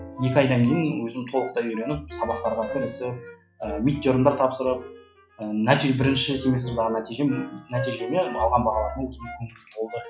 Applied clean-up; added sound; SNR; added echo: classical method log-MMSE.